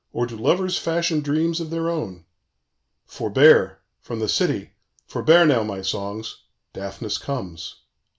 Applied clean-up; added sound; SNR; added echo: none; none; none; none.